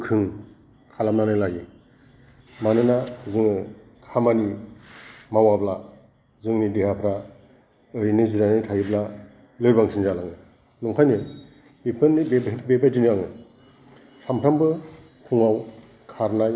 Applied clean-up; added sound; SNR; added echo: none; none; none; none.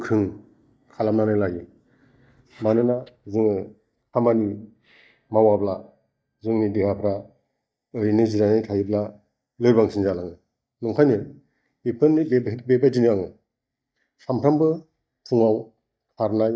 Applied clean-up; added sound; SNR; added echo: neural mask model DeepFilterNet 3.